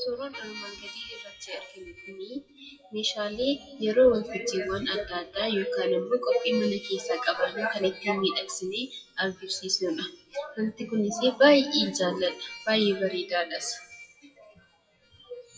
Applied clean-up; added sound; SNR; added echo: classical method WPE with log-MMSE.